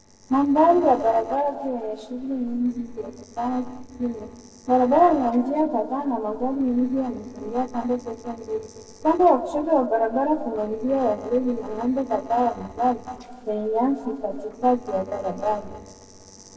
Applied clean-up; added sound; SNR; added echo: neural separator model SepFormer DNS4.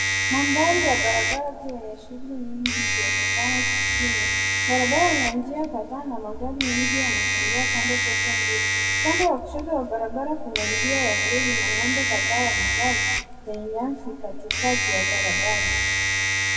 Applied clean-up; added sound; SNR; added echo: none; Domestic sounds, home sounds; -4 dB; reverberation time 1.7 s.